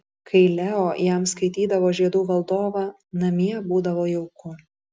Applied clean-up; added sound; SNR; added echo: none; none; none; none.